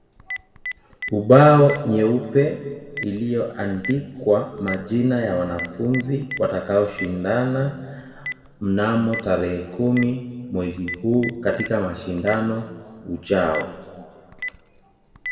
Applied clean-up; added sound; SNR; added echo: none; Telephone; 15 dB; reverberation time 1.7 s.